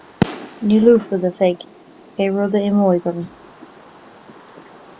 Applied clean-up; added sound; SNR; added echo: none; Fireworks; 12 dB; none.